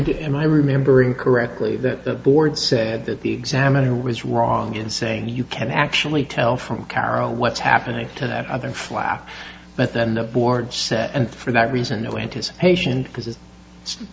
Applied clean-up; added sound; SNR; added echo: none; none; none; none.